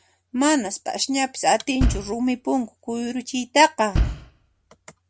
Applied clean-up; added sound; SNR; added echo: none; Bass drum; 2 dB; none.